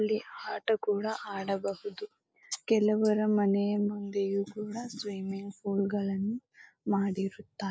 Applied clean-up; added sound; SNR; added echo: neural mask model Resemble Enhance denoiser.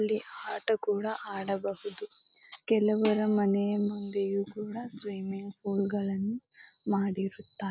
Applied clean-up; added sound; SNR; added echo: none; Dishes, pots, and pans; 15 dB; none.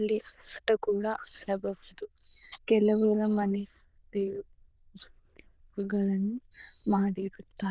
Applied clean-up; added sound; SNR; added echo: neural diffusion model UNIVERSE++.